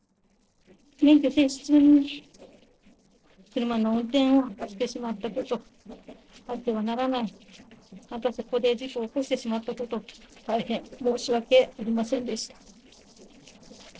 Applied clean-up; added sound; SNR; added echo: neural separator model SepFormer DNS4.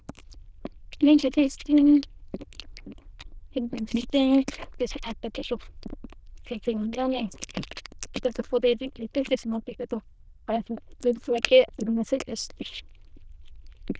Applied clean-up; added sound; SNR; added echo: neural diffusion model UNIVERSE++.